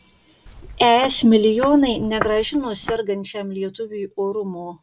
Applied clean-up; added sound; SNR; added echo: none; Walk, footsteps; 12 dB; none.